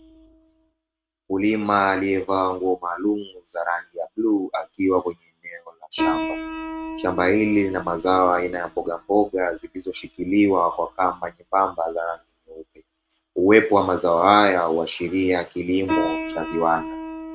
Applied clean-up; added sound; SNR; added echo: neural mask model RNNoise.